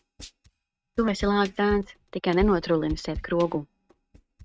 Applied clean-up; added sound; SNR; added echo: neural mask model RNNoise.